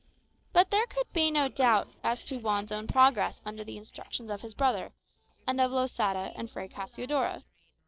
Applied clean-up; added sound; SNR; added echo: neural separator model SepFormer DNS4.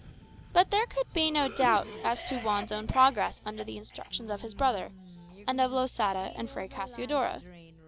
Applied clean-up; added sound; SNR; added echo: none; Cough; 15 dB; none.